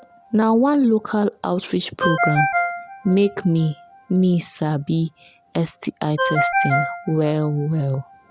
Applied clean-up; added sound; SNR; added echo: none; Ringtone; 6 dB; none.